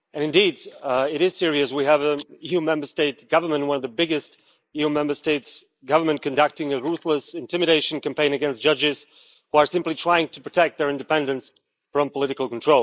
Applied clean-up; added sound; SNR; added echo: neural mask model Resemble Enhance denoiser.